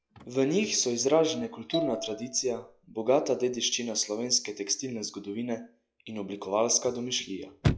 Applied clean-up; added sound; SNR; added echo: classical method log-MMSE.